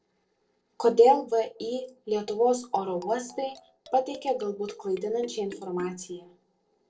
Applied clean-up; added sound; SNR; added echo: neural separator model SepFormer DNS4.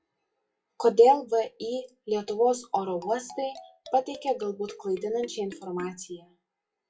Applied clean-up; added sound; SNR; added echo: classical method WPE with log-MMSE.